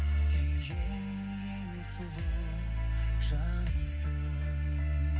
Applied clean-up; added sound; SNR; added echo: none; none; none; reverberation time 0.4 s.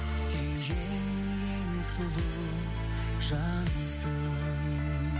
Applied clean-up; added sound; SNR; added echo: none; none; none; none.